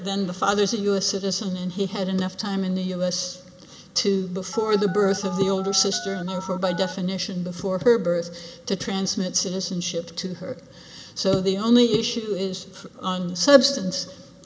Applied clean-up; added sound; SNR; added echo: none; Telephone; 13 dB; none.